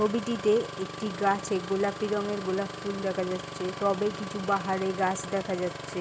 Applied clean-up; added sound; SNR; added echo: none; Engine starting; 9 dB; none.